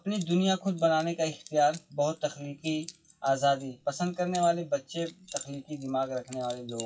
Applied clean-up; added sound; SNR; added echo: classical method WPE with log-MMSE.